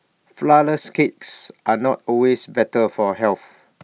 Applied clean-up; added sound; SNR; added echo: none; none; none; none.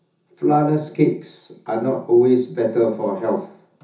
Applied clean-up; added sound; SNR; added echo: none; none; none; reverberation time 0.6 s.